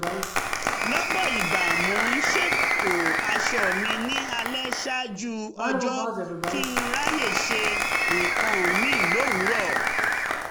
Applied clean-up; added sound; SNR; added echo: none; Applause; -5 dB; none.